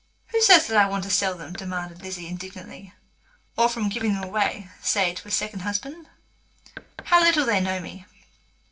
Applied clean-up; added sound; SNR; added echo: neural separator model SepFormer DNS4.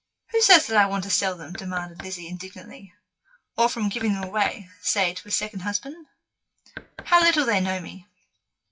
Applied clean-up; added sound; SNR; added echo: classical method WPE with log-MMSE.